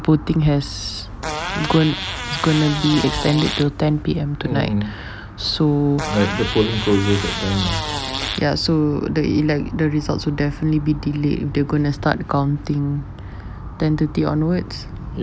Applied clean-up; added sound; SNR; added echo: none; Fart; 7 dB; none.